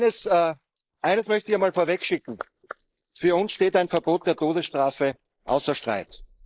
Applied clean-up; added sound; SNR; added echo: neural mask model Resemble Enhance denoiser.